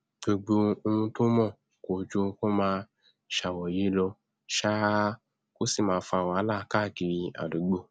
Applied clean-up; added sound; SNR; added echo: none; none; none; none.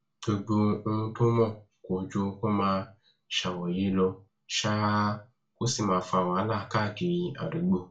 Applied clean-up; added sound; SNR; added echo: none; none; none; reverberation time 0.3 s.